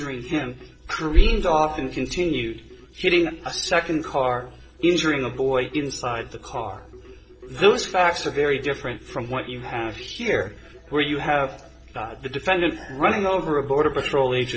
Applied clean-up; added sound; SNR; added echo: neural separator model SepFormer DNS4.